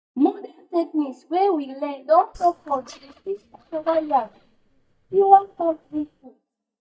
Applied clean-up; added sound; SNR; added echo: neural mask model DeepFilterNet 3.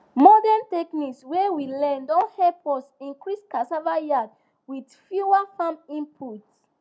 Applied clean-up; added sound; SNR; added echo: none; none; none; none.